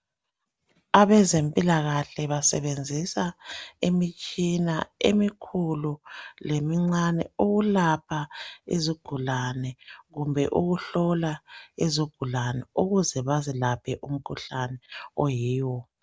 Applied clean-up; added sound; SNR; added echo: none; none; none; none.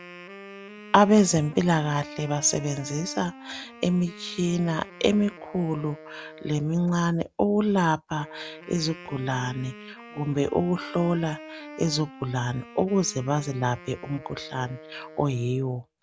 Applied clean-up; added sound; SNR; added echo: none; Wind instrument, woodwind instrument; 18 dB; none.